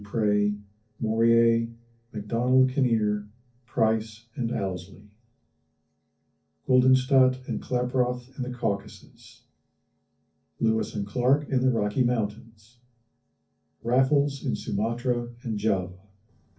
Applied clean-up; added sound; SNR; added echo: none; none; none; reverberation time 0.3 s.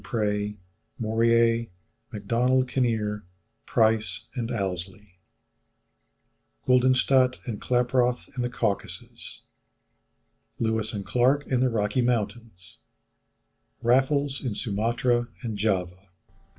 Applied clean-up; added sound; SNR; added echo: none; none; none; none.